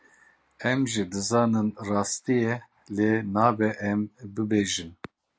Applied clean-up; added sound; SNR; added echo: none; none; none; none.